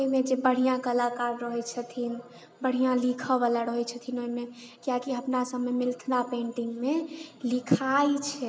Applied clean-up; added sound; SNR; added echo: none; none; none; none.